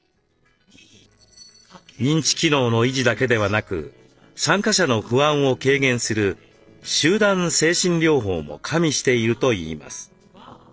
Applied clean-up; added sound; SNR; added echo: neural separator model SepFormer DNS4.